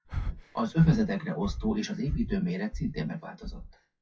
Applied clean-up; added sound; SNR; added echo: classical method WPE with log-MMSE.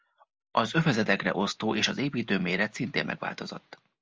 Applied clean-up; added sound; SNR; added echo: none; none; none; none.